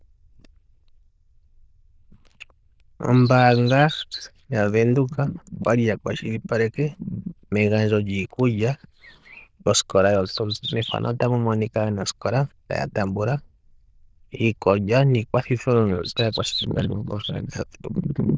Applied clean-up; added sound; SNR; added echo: neural diffusion model UNIVERSE++.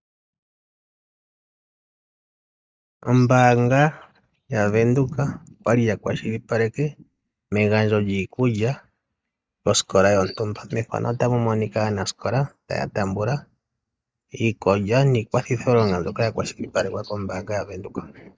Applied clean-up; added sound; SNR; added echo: neural mask model DeepFilterNet 3.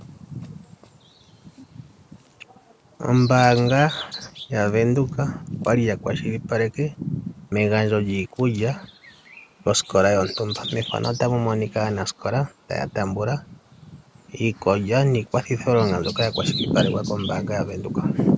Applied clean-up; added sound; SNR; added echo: none; Bird vocalization, bird call, bird song; 8 dB; none.